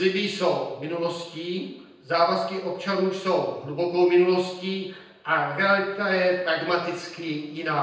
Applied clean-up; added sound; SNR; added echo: none; none; none; reverberation time 0.9 s.